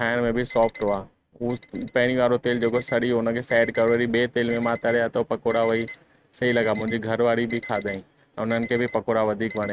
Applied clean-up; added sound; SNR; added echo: neural mask model RNNoise.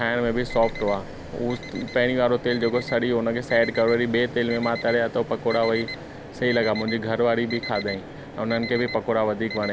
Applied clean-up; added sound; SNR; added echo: none; Alarm; 14 dB; none.